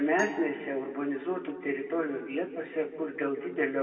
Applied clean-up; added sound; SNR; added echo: none; Acoustic guitar; 16 dB; reverberation time 1.5 s.